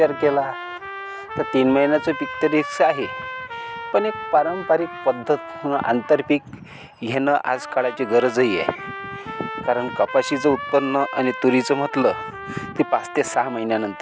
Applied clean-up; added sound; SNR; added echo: none; Trumpet; 11 dB; none.